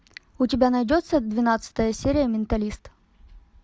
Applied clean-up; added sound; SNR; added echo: none; none; none; none.